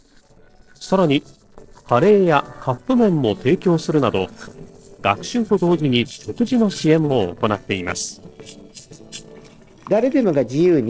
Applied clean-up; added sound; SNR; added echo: neural separator model SepFormer DNS4.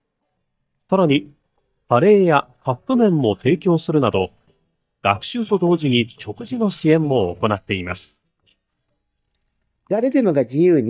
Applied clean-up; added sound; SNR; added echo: neural mask model DeepFilterNet 3.